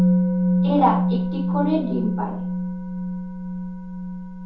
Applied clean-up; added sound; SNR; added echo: none; Musical instrument; -4 dB; reverberation time 0.5 s.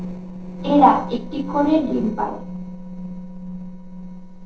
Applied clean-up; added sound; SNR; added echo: neural separator model SepFormer DNS4.